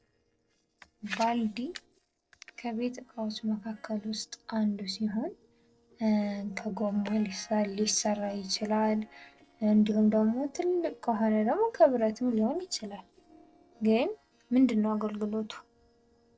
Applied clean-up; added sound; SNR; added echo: neural separator model SepFormer DNS4.